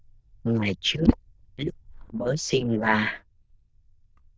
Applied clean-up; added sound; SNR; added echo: neural diffusion model UNIVERSE++.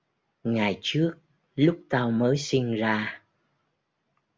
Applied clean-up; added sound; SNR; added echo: none; none; none; none.